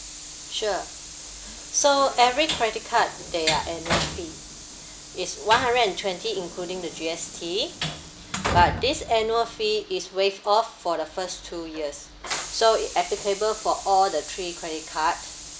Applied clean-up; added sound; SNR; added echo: none; Train; 9 dB; none.